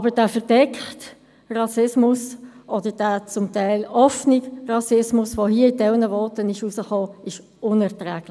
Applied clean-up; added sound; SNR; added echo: none; none; none; none.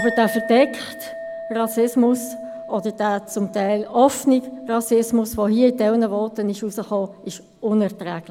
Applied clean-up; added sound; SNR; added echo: none; Chink, clink; 15 dB; none.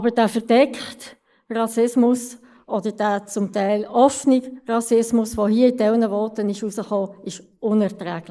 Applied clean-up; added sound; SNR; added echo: neural mask model Resemble Enhance denoiser.